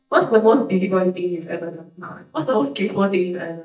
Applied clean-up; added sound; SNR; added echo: neural mask model DeepFilterNet 3.